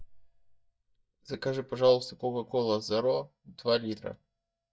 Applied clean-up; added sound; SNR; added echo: neural mask model DeepFilterNet 3.